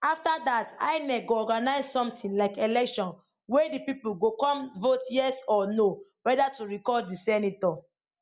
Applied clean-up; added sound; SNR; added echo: none; none; none; none.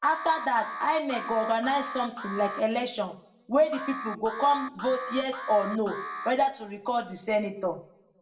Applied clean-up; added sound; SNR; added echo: none; Alarm; 10 dB; reverberation time 0.5 s.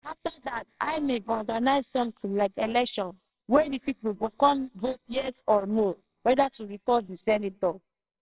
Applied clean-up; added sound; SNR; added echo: neural separator model SepFormer WHAMR!.